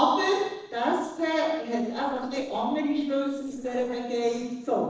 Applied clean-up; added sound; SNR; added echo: neural separator model SepFormer DNS4.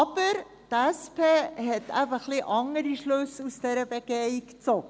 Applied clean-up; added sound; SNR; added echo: none; none; none; none.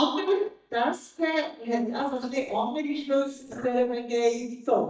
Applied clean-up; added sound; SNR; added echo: neural mask model DeepFilterNet 3.